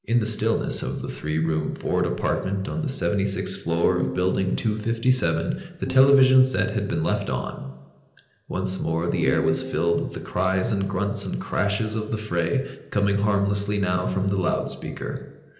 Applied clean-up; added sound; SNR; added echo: none; Piano; 12 dB; reverberation time 0.9 s.